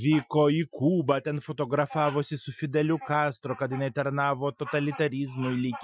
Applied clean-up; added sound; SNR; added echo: classical method Wiener filter.